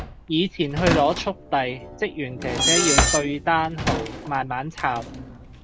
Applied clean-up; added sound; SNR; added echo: none; Drawer open or close + Screech; 1 dB; none.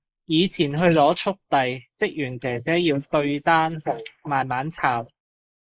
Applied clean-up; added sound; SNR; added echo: neural mask model Resemble Enhance denoiser.